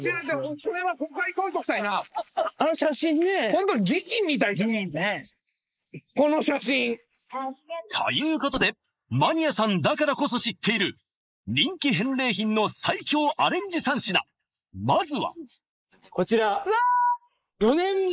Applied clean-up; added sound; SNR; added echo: neural mask model Resemble Enhance denoiser.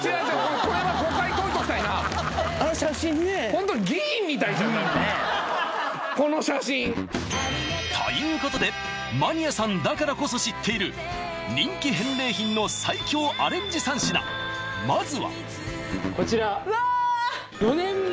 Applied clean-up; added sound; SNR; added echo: none; Guitar; 11 dB; none.